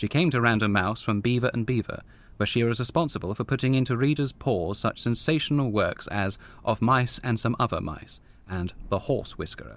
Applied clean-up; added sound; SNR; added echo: none; none; none; none.